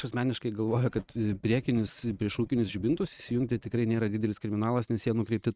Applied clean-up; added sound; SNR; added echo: neural mask model RNNoise.